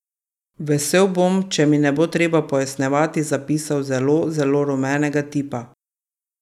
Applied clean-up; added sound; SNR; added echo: none; none; none; none.